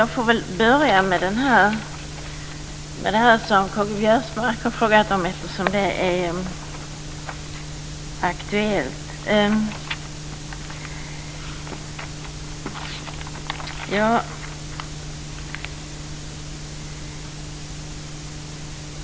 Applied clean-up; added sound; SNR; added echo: none; none; none; none.